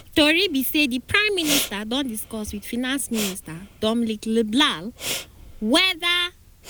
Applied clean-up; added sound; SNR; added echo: none; Respiratory sounds; 11 dB; none.